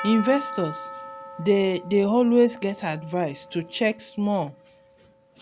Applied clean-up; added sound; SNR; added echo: none; Percussion; 14 dB; none.